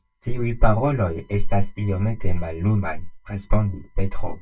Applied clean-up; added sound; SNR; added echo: neural mask model DeepFilterNet 3.